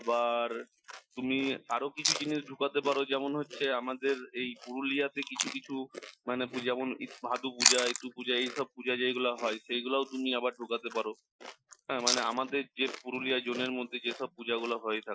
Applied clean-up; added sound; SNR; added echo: classical method Wiener filter.